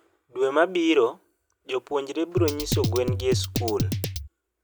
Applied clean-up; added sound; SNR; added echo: none; Drum kit; 1 dB; none.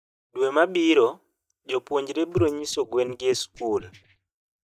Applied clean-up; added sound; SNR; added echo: neural mask model DeepFilterNet 3.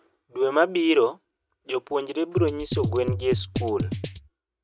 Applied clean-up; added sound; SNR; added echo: neural mask model RNNoise.